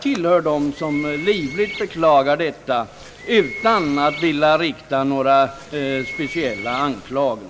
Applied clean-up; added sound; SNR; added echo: none; Bird; 14 dB; none.